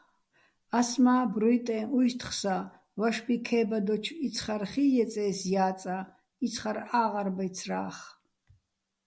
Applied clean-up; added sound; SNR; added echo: none; none; none; none.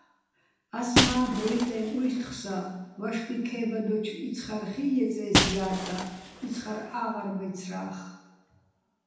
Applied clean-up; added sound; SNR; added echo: none; Shatter; 2 dB; reverberation time 0.9 s.